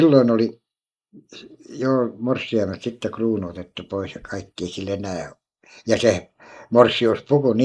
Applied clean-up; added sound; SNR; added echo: neural mask model Resemble Enhance denoiser.